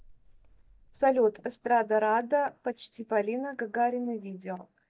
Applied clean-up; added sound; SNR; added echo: neural mask model DeepFilterNet 3.